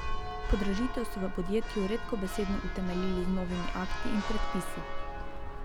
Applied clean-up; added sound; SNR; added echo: none; Church bell; -1 dB; none.